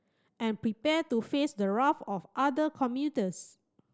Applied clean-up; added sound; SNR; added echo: none; none; none; none.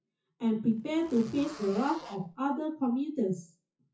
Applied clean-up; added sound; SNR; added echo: classical method WPE with log-MMSE.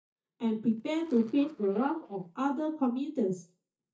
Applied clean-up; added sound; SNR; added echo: neural mask model DeepFilterNet 3.